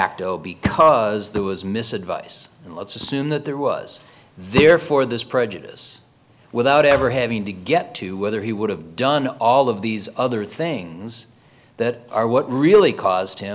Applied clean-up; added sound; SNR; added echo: none; Thump, thud; 14 dB; none.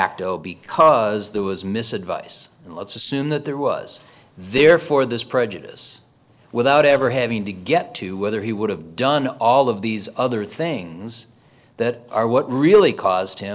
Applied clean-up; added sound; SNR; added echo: neural separator model SepFormer DNS4.